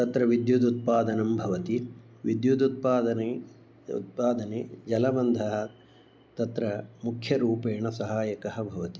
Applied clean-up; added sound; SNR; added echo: none; none; none; none.